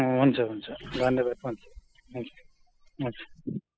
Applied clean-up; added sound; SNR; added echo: classical method spectral subtraction.